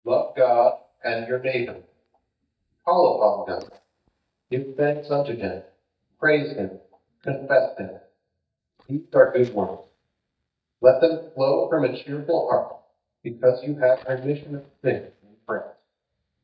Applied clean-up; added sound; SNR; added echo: neural mask model DeepFilterNet 3.